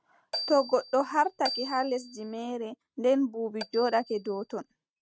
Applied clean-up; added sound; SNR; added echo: neural mask model RNNoise.